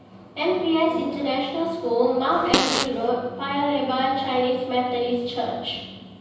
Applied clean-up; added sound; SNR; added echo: none; Fart; 1 dB; reverberation time 0.9 s.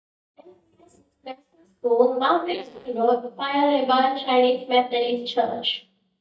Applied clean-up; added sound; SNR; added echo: neural mask model DeepFilterNet 3.